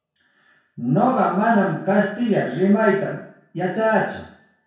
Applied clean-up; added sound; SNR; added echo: none; none; none; reverberation time 0.6 s.